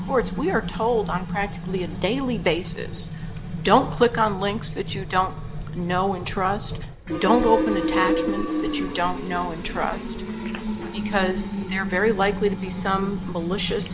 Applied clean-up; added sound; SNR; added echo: none; Fill (with liquid); 5 dB; none.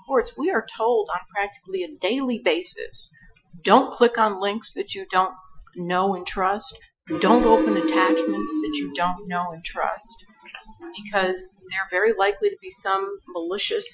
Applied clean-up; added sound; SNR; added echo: classical method Wiener filter.